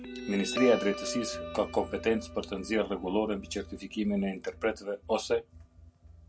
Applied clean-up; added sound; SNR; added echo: none; Guitar; 10 dB; none.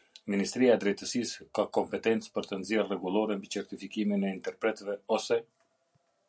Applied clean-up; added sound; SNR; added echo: none; none; none; none.